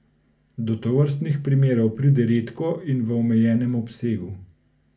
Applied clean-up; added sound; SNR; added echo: none; none; none; reverberation time 0.3 s.